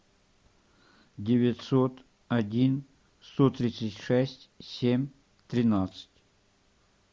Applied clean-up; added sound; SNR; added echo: none; none; none; none.